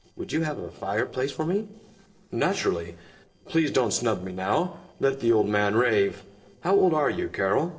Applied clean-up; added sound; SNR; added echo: neural separator model SepFormer DNS4.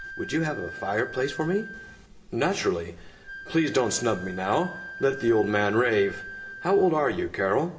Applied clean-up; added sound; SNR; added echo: none; Wind instrument, woodwind instrument; 15 dB; reverberation time 0.8 s.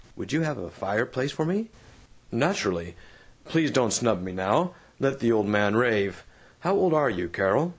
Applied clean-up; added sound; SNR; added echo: none; none; none; none.